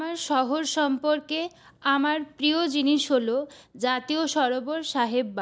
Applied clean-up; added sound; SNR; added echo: none; none; none; none.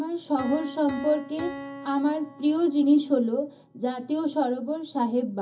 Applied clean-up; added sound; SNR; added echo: none; Piano; 16 dB; reverberation time 0.4 s.